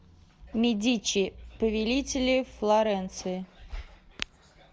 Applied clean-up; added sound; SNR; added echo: none; none; none; none.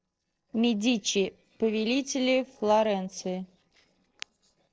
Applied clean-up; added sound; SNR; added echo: neural separator model SepFormer DNS4.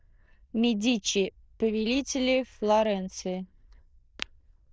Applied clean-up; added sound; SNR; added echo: neural diffusion model UNIVERSE++.